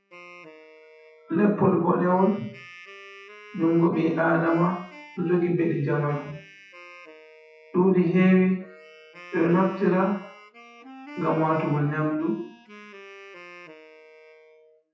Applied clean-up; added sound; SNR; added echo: classical method WPE with log-MMSE.